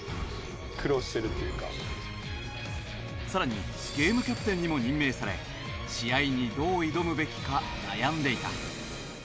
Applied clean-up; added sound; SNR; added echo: none; none; none; none.